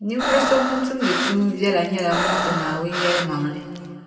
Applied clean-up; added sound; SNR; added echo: none; Breathing; 3 dB; reverberation time 2.1 s.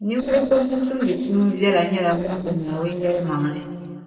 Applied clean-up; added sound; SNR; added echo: neural separator model SepFormer DNS4.